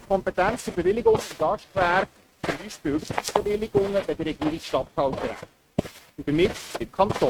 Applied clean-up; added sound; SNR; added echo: neural mask model RNNoise.